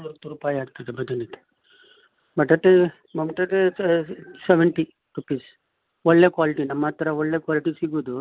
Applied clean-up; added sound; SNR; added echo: none; none; none; none.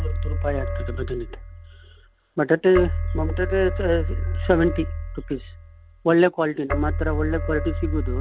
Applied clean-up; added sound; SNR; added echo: none; Keyboard (musical); 2 dB; none.